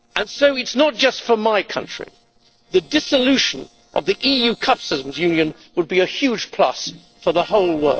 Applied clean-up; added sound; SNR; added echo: neural separator model SepFormer DNS4.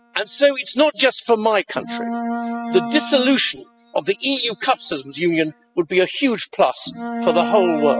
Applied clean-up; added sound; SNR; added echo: classical method spectral subtraction.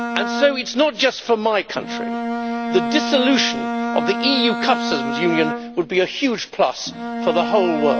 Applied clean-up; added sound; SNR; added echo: none; Bowed string instrument; 5 dB; none.